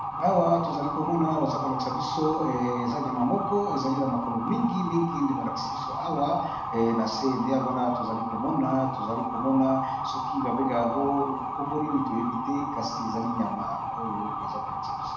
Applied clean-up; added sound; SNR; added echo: none; Motor vehicle (road) / Siren; 3 dB; reverberation time 0.8 s.